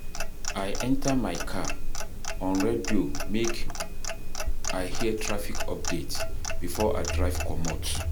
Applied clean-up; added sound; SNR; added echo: none; Clock; -5 dB; none.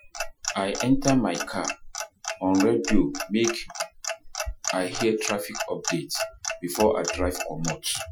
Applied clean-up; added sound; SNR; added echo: classical method Wiener filter.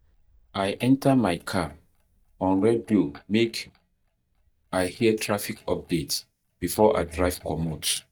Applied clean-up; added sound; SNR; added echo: neural mask model DeepFilterNet 3.